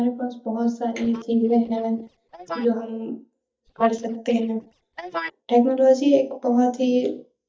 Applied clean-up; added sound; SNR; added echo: neural mask model DeepFilterNet 3.